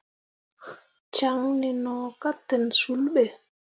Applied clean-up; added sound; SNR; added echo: none; none; none; none.